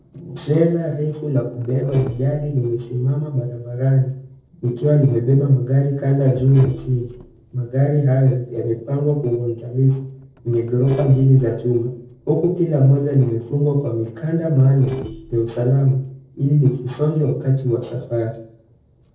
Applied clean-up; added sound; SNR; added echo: neural separator model SepFormer DNS4.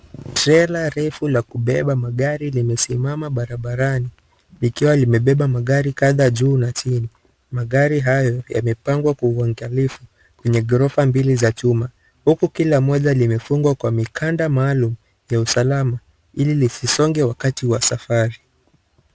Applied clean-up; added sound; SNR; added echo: none; none; none; none.